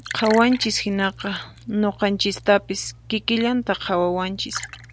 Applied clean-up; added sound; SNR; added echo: none; Liquid; 16 dB; none.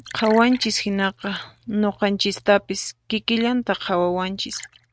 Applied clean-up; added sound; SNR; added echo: neural mask model RNNoise.